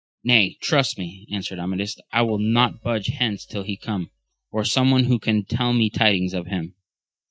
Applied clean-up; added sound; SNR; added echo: neural mask model DeepFilterNet 3.